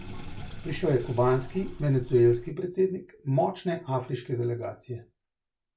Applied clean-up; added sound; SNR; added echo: none; Sink (filling or washing); 14 dB; none.